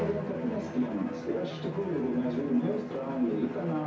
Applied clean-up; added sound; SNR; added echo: none; Bowed string instrument; 7 dB; reverberation time 0.6 s.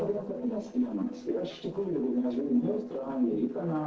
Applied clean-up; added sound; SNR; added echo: neural separator model SepFormer DNS4.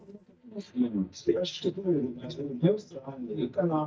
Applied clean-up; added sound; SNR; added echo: neural mask model DeepFilterNet 3.